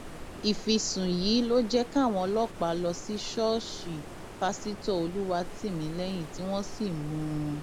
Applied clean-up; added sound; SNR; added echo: none; Stream; 11 dB; none.